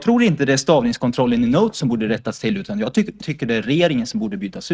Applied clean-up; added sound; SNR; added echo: neural mask model RNNoise.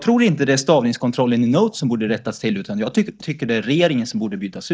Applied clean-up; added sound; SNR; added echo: neural mask model DeepFilterNet 3.